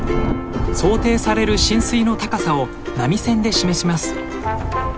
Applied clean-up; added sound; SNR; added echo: none; Rain / Thunderstorm; 6 dB; none.